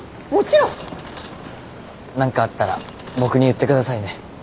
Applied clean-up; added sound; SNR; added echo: none; Cutlery, silverware; 18 dB; none.